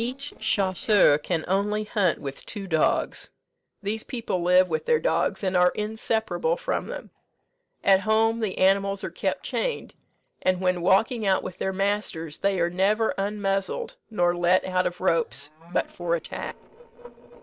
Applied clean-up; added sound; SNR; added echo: neural separator model SepFormer DNS4.